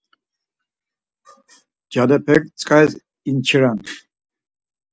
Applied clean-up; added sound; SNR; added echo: none; none; none; none.